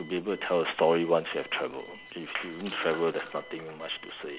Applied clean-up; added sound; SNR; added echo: none; Coin (dropping) + Alarm; 19 dB; none.